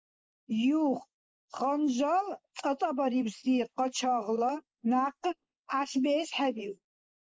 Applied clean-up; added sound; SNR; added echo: neural mask model Resemble Enhance denoiser.